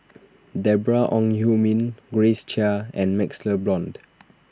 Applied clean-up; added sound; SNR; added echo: none; none; none; none.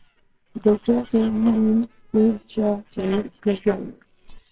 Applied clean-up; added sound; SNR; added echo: neural separator model SepFormer WHAMR!.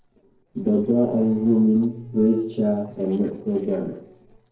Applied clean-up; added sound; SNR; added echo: neural separator model SepFormer DNS4.